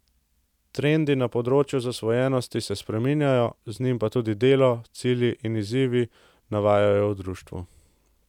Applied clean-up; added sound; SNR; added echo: none; none; none; none.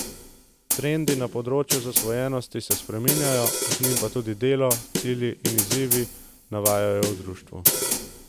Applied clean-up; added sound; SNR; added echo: none; Snare drum; 0 dB; none.